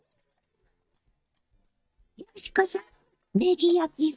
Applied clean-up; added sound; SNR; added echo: neural mask model DeepFilterNet 3.